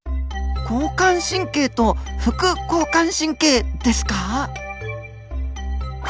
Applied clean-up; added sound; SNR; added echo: none; none; none; none.